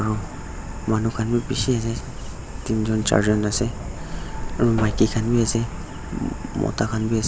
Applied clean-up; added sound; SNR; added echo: none; Truck; 7 dB; none.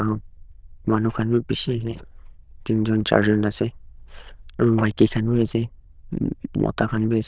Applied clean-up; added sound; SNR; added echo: neural diffusion model UNIVERSE++.